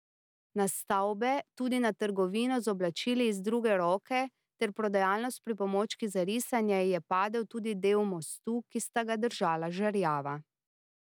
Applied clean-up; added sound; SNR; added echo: none; none; none; none.